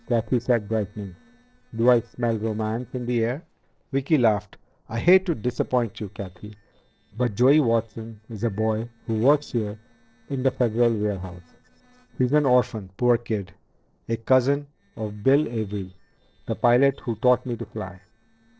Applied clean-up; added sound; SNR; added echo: neural separator model SepFormer DNS4.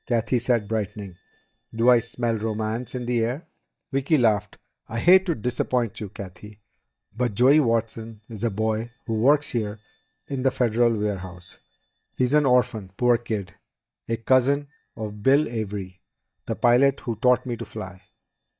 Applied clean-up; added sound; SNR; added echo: neural mask model DeepFilterNet 3.